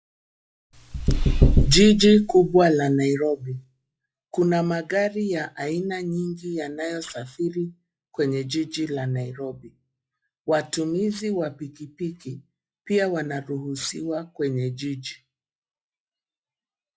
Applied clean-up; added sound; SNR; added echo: classical method log-MMSE.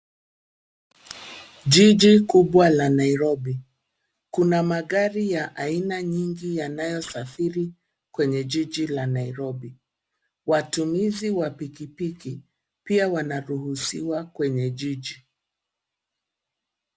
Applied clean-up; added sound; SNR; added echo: none; none; none; none.